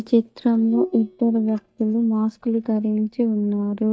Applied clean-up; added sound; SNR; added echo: neural mask model DeepFilterNet 3.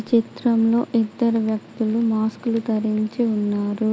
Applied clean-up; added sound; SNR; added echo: none; none; none; none.